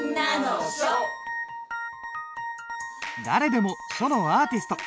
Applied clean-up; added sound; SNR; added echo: none; none; none; none.